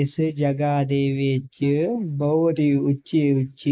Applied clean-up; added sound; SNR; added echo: neural mask model Resemble Enhance denoiser.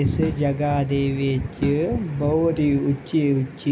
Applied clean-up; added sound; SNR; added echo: none; Snare drum; 12 dB; none.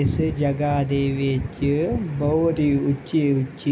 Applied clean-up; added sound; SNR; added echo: none; none; none; none.